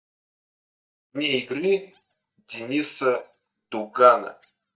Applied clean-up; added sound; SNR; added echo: neural mask model DeepFilterNet 3.